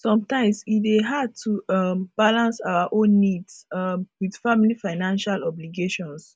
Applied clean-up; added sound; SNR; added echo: none; none; none; none.